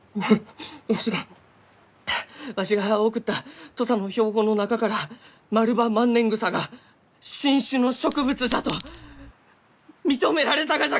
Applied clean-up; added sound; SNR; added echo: none; Chink, clink; 17 dB; none.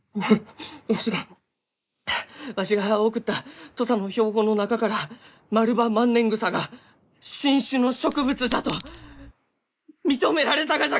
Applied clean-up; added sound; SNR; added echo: neural mask model Resemble Enhance denoiser.